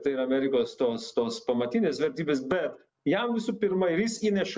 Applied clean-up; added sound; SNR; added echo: none; none; none; none.